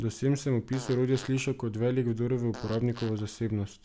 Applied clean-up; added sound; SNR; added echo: none; Fart; 20 dB; none.